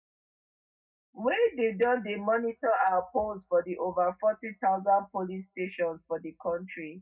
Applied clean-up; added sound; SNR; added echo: none; none; none; reverberation time 0.3 s.